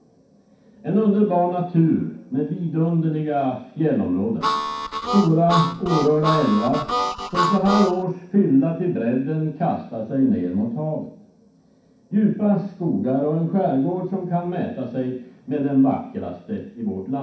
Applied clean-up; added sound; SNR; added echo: none; Harmonica; 3 dB; reverberation time 0.6 s.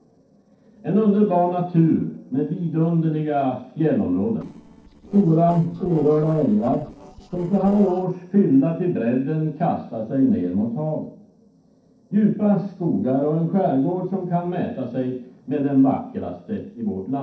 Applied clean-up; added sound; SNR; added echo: neural separator model SepFormer DNS4.